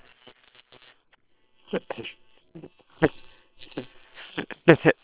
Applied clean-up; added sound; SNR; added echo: neural separator model SepFormer WHAM!.